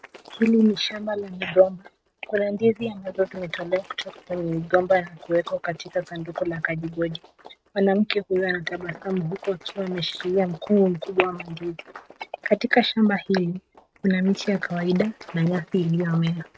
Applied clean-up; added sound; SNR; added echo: neural mask model RNNoise.